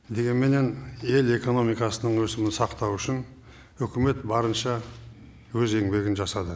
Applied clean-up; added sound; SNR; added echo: none; none; none; none.